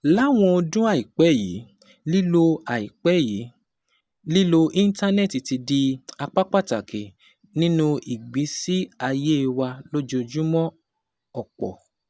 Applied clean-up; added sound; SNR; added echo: none; none; none; none.